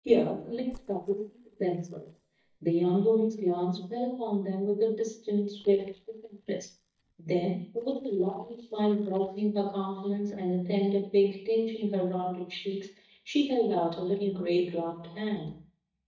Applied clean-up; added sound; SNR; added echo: neural mask model DeepFilterNet 3.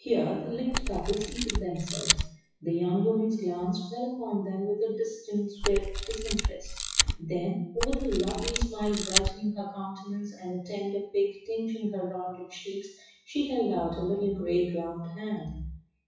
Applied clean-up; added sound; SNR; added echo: classical method WPE with log-MMSE.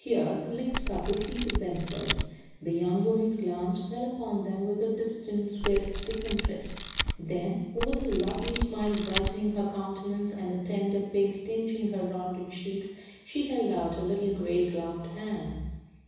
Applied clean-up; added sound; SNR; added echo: none; Camera; 1 dB; reverberation time 1.1 s.